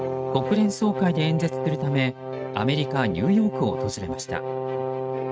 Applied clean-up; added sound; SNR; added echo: neural mask model RNNoise.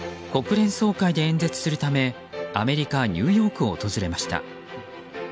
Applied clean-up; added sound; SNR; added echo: none; none; none; none.